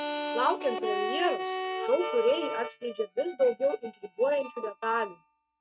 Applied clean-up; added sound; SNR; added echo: neural mask model RNNoise.